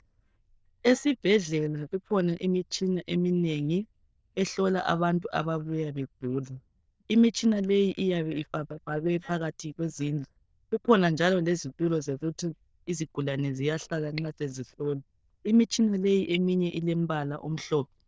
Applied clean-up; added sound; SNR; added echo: neural diffusion model UNIVERSE++.